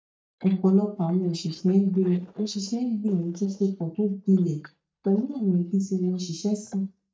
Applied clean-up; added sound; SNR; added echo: neural mask model DeepFilterNet 3.